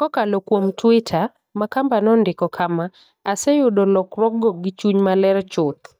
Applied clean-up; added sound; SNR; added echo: neural mask model DeepFilterNet 3.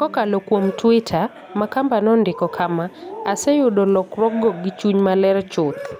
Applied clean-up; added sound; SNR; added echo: none; Cheering; 17 dB; none.